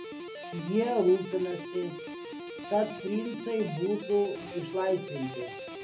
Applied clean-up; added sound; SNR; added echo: none; Guitar; 10 dB; reverberation time 0.3 s.